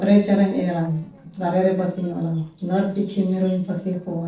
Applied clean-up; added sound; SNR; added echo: neural separator model SepFormer DNS4.